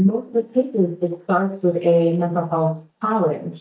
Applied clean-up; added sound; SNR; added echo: neural mask model DeepFilterNet 3.